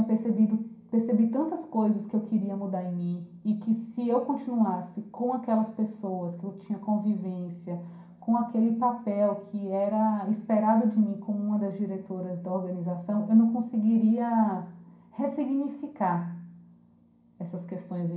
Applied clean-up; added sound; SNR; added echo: none; none; none; reverberation time 0.5 s.